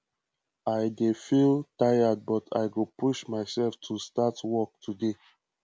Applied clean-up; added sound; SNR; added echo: none; none; none; none.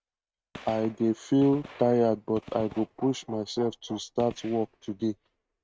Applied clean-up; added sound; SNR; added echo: neural mask model RNNoise.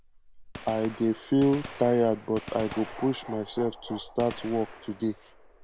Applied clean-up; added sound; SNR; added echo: none; Bark + Gunshot, gunfire; 15 dB; none.